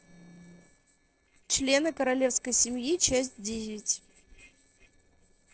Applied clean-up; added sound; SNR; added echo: neural separator model SepFormer DNS4.